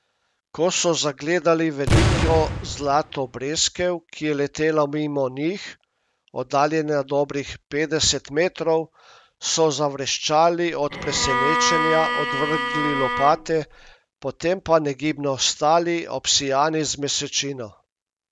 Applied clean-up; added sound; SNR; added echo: none; Boom + Bowed string instrument; 0 dB; none.